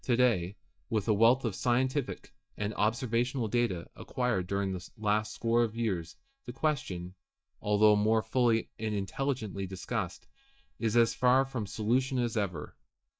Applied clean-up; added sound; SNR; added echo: neural mask model DeepFilterNet 3.